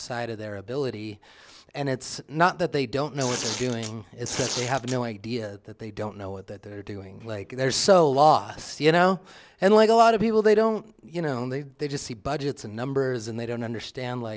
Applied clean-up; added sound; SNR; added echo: none; Tearing; 8 dB; none.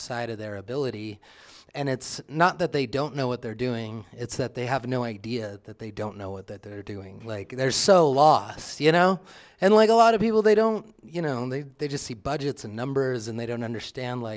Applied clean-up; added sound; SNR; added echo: none; none; none; none.